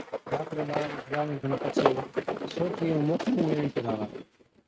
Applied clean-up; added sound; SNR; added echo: neural mask model RNNoise.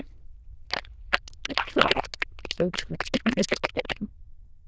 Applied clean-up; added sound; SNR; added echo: neural diffusion model UNIVERSE++.